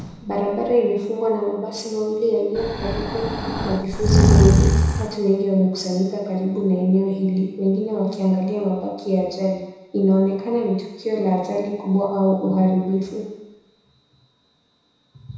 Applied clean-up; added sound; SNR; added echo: none; Breathing; -4 dB; reverberation time 1.0 s.